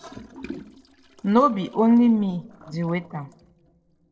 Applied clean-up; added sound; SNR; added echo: neural separator model SepFormer DNS4.